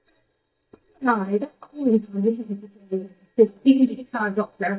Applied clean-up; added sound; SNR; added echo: neural mask model DeepFilterNet 3.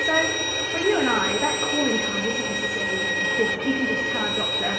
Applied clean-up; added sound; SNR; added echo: none; Bowed string instrument; -2 dB; reverberation time 1.2 s.